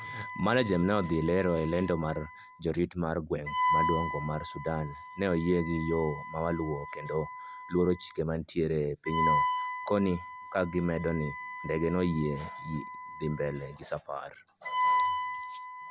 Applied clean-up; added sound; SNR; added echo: none; Wind instrument, woodwind instrument; 4 dB; none.